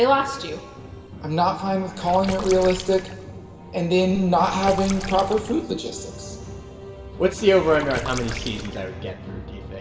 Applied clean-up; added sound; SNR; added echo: none; Water / Splash, splatter; 11 dB; reverberation time 1.7 s.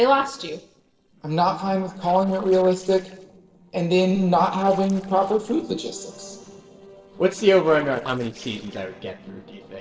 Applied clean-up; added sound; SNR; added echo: neural separator model SepFormer DNS4.